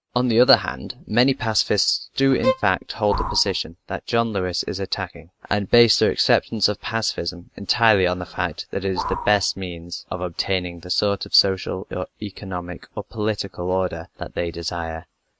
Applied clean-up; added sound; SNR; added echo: neural mask model RNNoise.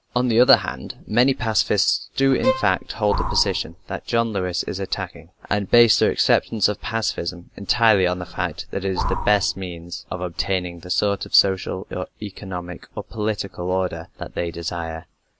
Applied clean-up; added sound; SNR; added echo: none; Breathing + Bowed string instrument; 6 dB; none.